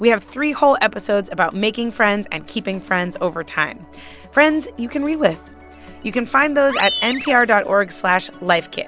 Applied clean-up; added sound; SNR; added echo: none; Animal; 9 dB; none.